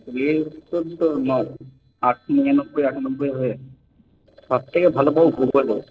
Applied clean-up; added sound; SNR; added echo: neural separator model SepFormer DNS4.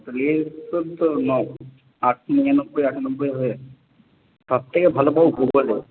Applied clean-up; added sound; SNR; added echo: none; none; none; none.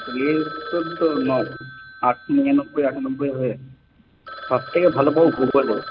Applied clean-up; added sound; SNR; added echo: none; Telephone; 15 dB; none.